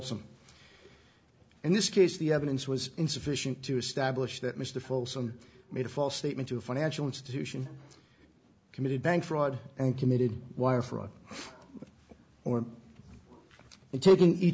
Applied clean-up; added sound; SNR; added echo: none; none; none; none.